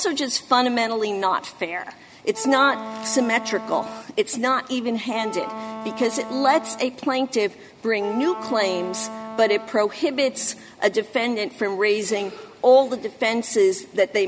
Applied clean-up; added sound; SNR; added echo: none; Wind instrument, woodwind instrument; 12 dB; none.